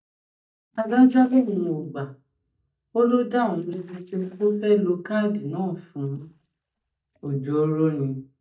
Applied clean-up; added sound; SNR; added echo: neural mask model DeepFilterNet 3.